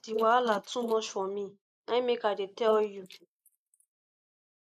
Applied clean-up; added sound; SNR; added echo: neural mask model Resemble Enhance denoiser.